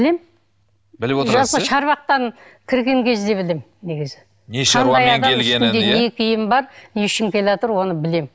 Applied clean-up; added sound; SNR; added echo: none; none; none; none.